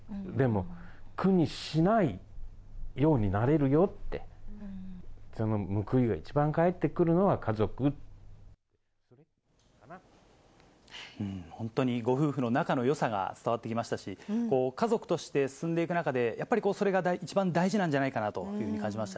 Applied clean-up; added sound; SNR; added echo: none; none; none; none.